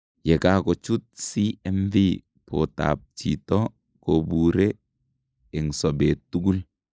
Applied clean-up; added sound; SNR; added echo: neural mask model Resemble Enhance denoiser.